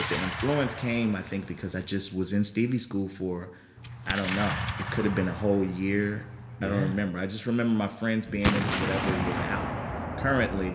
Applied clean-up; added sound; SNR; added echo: none; Explosion; 5 dB; reverberation time 2.8 s.